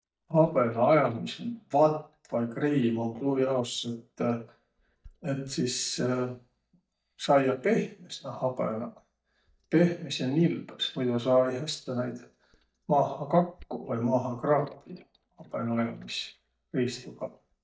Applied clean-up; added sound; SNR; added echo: neural mask model DeepFilterNet 3.